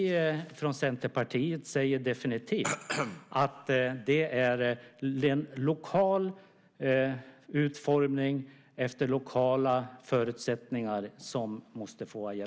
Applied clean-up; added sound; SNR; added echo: none; none; none; none.